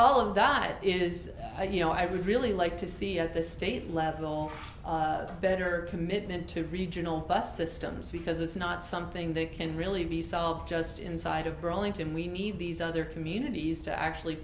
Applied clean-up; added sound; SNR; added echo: none; Animal; 13 dB; none.